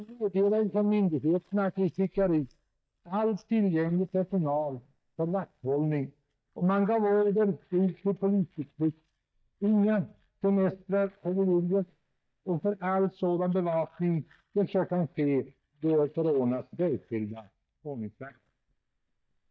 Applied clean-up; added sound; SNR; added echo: neural mask model DeepFilterNet 3.